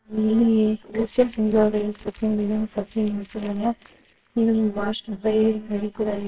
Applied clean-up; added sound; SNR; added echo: neural separator model SepFormer WHAMR!.